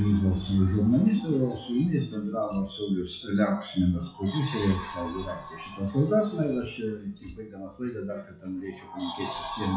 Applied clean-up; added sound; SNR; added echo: classical method WPE with log-MMSE.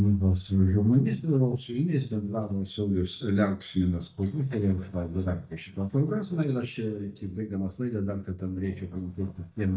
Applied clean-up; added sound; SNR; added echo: neural mask model DeepFilterNet 3.